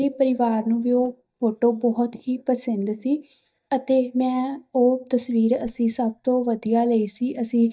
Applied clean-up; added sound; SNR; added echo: neural mask model DeepFilterNet 3.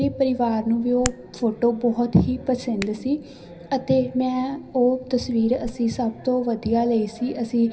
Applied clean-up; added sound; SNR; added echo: none; Hands; 19 dB; reverberation time 0.5 s.